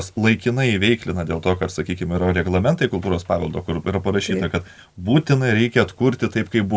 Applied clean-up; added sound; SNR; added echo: none; none; none; none.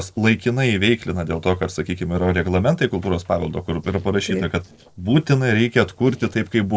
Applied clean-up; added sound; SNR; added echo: neural separator model SepFormer DNS4.